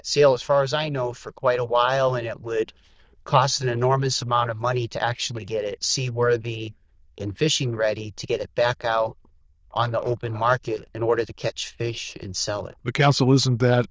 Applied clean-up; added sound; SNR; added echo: neural diffusion model UNIVERSE++.